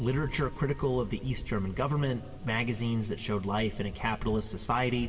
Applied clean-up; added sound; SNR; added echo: none; Wind; 14 dB; reverberation time 1.5 s.